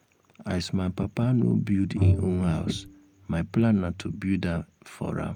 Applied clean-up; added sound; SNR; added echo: none; Bowed string instrument; 3 dB; none.